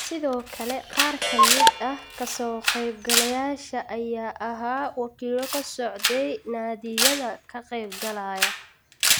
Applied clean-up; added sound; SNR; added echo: none; Camera + Clock; -3 dB; none.